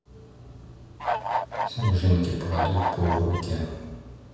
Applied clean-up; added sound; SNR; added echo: none; Bird / Fowl; 1 dB; reverberation time 1.2 s.